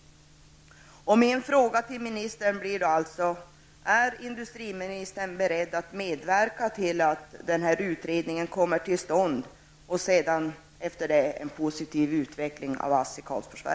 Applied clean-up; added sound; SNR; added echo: none; none; none; none.